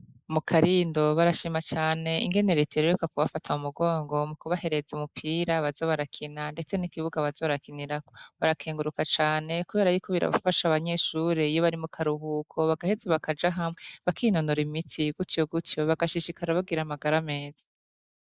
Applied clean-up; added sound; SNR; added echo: neural mask model Resemble Enhance denoiser.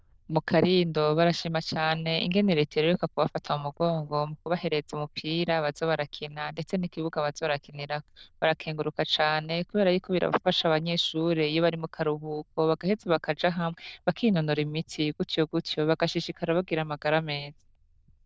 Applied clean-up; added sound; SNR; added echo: neural diffusion model UNIVERSE++.